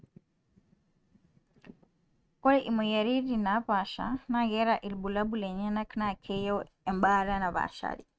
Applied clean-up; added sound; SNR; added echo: neural mask model RNNoise.